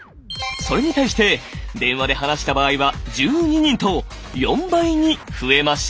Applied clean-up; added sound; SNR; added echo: none; none; none; none.